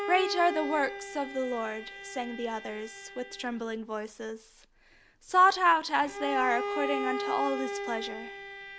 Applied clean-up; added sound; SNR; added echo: none; Bowed string instrument; 7 dB; none.